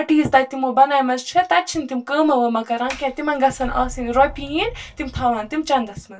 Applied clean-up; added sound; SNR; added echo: none; Sliding door; 15 dB; reverberation time 0.2 s.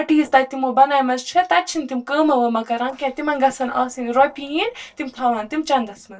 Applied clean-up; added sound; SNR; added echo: neural separator model SepFormer DNS4.